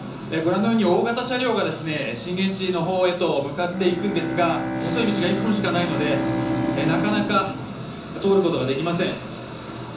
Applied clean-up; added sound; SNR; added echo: none; Bowed string instrument; 7 dB; reverberation time 0.6 s.